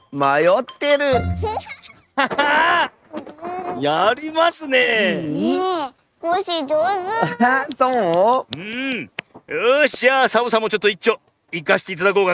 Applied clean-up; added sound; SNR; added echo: neural mask model RNNoise.